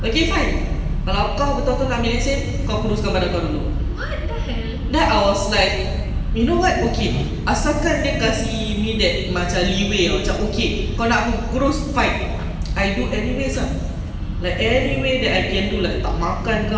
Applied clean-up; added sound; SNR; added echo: none; Idling / Accelerating, revving, vroom / Car; 15 dB; reverberation time 1.3 s.